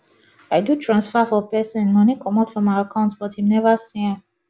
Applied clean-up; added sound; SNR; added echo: none; none; none; none.